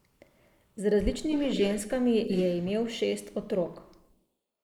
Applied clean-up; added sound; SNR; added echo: neural mask model Resemble Enhance denoiser.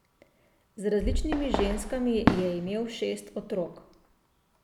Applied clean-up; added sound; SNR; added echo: none; Fireworks; 0 dB; none.